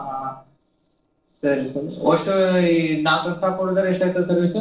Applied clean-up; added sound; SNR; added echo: neural separator model SepFormer DNS4.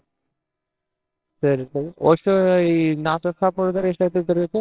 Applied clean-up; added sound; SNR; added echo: neural separator model SepFormer WHAMR!.